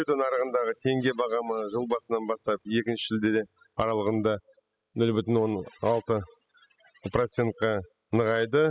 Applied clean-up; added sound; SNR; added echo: classical method spectral subtraction.